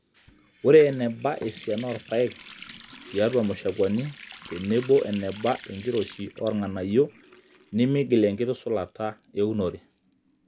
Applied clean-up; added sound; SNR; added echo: none; Water tap, faucet; 20 dB; none.